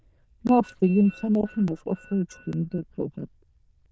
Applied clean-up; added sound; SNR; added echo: neural diffusion model UNIVERSE++.